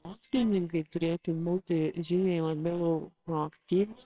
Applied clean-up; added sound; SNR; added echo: neural separator model SepFormer WHAMR!.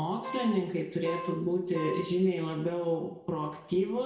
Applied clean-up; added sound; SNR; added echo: none; Wind instrument, woodwind instrument; 11 dB; reverberation time 0.8 s.